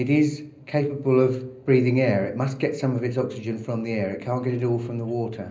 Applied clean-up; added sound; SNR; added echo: none; none; none; reverberation time 0.5 s.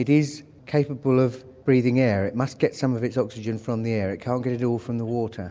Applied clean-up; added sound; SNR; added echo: none; none; none; none.